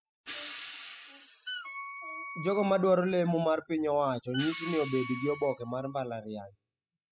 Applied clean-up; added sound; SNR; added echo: classical method spectral subtraction.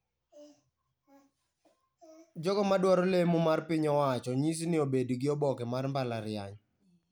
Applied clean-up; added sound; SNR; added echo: none; none; none; none.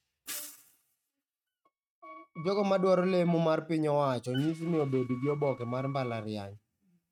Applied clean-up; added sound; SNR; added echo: neural mask model RNNoise.